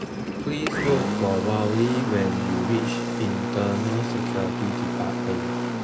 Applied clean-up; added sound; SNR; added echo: none; Engine; 0 dB; reverberation time 0.4 s.